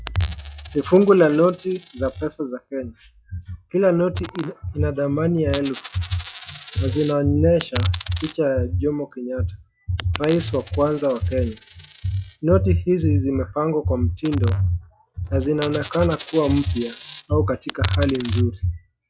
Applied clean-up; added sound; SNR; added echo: classical method log-MMSE.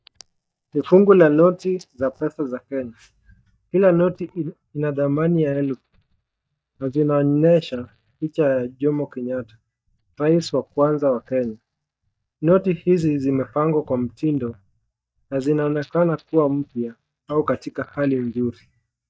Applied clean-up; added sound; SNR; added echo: neural mask model DeepFilterNet 3.